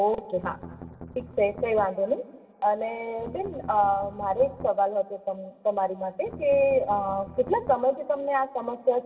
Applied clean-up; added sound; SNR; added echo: none; Strum; 15 dB; reverberation time 2.3 s.